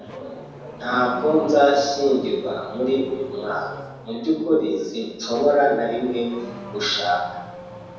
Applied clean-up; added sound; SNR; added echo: none; Accelerating, revving, vroom / Car; 17 dB; reverberation time 1.1 s.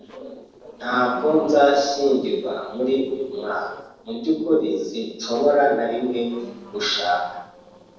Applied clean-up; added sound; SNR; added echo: neural separator model SepFormer DNS4.